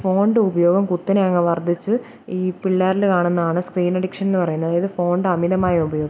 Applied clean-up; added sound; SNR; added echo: none; none; none; none.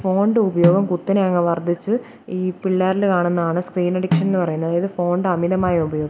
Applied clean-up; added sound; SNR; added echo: none; Snare drum; 8 dB; none.